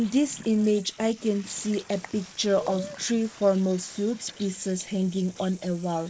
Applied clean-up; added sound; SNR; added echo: neural mask model Resemble Enhance denoiser.